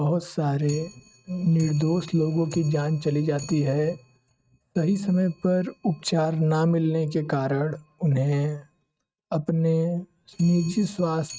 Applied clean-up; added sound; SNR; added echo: neural mask model RNNoise.